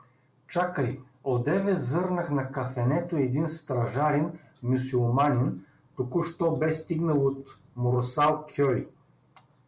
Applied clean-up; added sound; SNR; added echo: none; none; none; none.